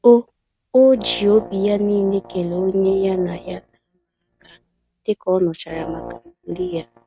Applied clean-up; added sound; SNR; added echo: neural mask model RNNoise.